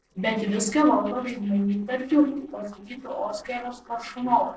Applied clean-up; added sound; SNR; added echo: neural separator model SepFormer DNS4.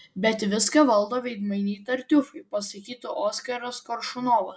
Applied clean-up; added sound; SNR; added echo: none; none; none; none.